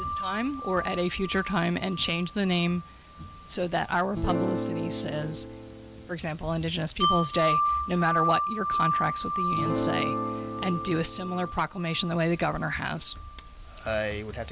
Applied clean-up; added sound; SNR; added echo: none; Acoustic guitar / Strum + Wind chime; 2 dB; none.